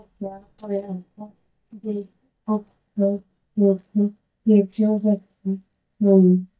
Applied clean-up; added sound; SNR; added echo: neural mask model DeepFilterNet 3.